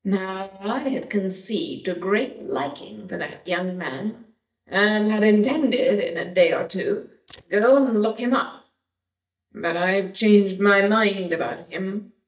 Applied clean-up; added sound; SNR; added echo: neural mask model DeepFilterNet 3.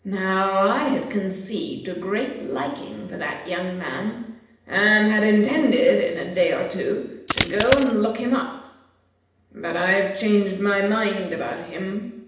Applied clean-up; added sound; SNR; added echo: none; Coin (dropping); 3 dB; reverberation time 0.8 s.